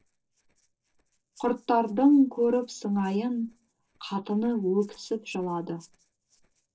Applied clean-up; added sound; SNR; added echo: neural separator model SepFormer DNS4.